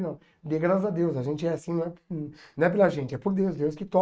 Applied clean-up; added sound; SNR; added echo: neural mask model RNNoise.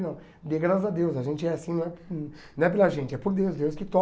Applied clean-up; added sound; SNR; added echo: none; Breathing; 20 dB; none.